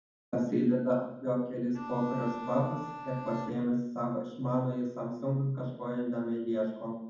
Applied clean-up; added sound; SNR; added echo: none; Bowed string instrument; 10 dB; reverberation time 1.2 s.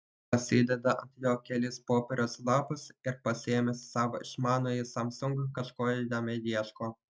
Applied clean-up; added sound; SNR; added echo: none; none; none; none.